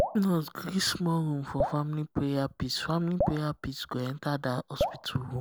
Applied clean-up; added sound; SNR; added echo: none; Drip; 6 dB; none.